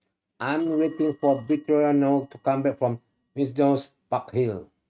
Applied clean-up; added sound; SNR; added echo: neural mask model RNNoise.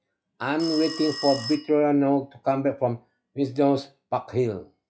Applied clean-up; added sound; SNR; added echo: classical method log-MMSE.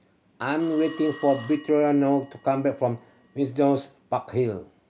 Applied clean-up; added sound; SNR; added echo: none; Telephone; 14 dB; none.